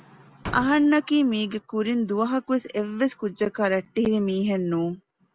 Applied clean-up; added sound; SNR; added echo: none; Slam; 10 dB; none.